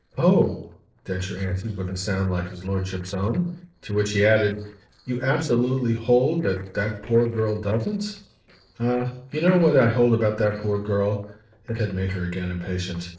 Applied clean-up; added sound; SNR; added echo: neural separator model SepFormer DNS4.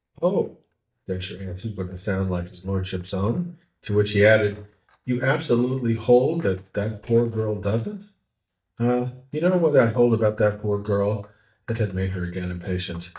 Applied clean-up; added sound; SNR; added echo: neural mask model DeepFilterNet 3.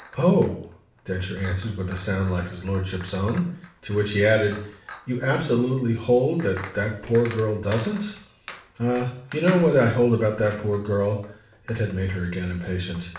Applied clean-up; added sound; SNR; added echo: none; Chink, clink; 13 dB; reverberation time 0.6 s.